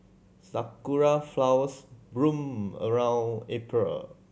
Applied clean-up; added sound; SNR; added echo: none; none; none; none.